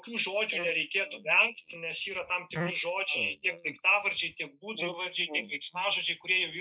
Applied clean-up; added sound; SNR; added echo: neural mask model Resemble Enhance denoiser.